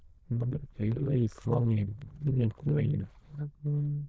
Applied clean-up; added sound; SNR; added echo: neural diffusion model UNIVERSE++.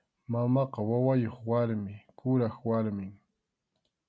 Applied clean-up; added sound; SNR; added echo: none; none; none; none.